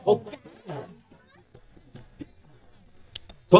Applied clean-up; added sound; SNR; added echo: neural mask model DeepFilterNet 3.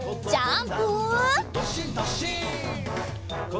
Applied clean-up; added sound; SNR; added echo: none; Dog; 14 dB; none.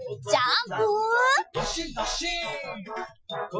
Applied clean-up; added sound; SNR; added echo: classical method Wiener filter.